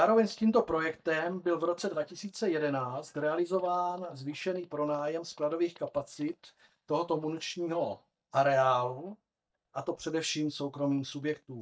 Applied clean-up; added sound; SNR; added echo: neural mask model DeepFilterNet 3.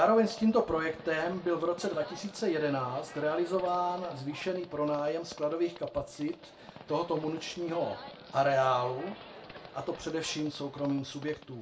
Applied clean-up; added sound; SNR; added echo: none; Livestock, farm animals, working animals; 18 dB; reverberation time 0.2 s.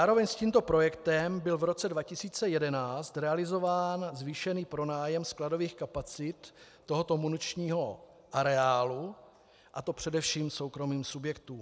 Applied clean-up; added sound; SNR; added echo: none; none; none; none.